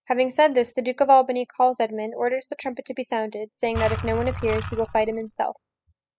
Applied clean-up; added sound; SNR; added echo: classical method spectral subtraction.